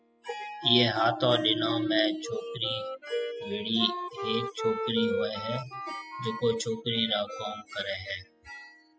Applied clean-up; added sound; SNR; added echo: classical method spectral subtraction.